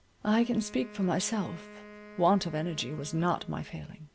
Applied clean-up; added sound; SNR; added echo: none; Wind instrument, woodwind instrument; 18 dB; none.